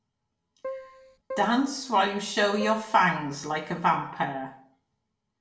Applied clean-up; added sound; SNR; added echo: none; Keyboard (musical); 11 dB; reverberation time 0.3 s.